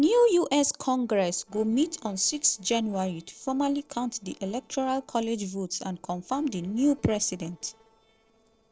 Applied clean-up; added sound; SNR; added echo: neural separator model SepFormer DNS4.